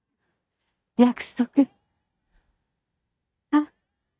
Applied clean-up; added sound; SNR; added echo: neural mask model DeepFilterNet 3.